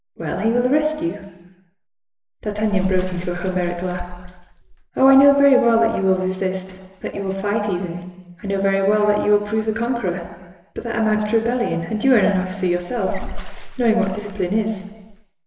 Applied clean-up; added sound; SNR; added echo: none; Bathtub (filling or washing) / Water / Splash, splatter; 8 dB; reverberation time 1.3 s.